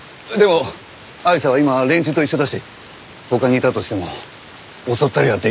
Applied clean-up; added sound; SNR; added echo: none; none; none; none.